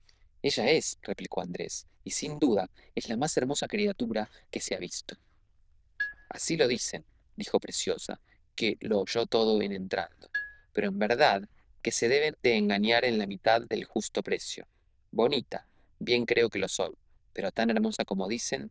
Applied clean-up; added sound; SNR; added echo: neural diffusion model UNIVERSE++.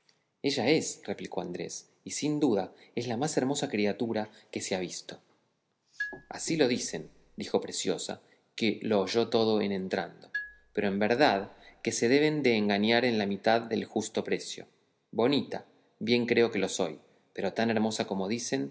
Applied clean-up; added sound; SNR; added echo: none; Marimba, xylophone; 15 dB; none.